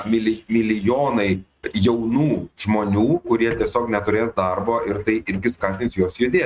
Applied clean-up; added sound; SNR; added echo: neural mask model RNNoise.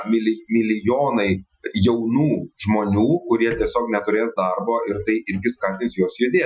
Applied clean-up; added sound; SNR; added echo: classical method Wiener filter.